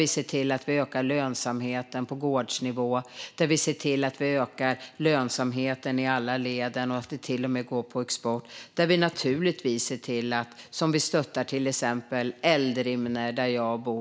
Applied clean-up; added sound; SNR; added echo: none; none; none; none.